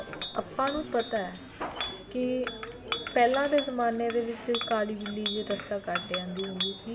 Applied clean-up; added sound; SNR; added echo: none; Chink, clink; 7 dB; reverberation time 0.9 s.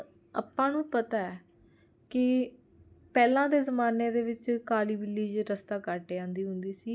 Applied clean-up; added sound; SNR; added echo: none; none; none; none.